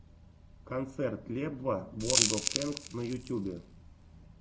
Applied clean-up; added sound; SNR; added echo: none; Crackle; -2 dB; none.